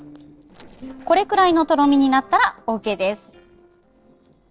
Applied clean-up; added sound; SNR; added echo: neural separator model SepFormer DNS4.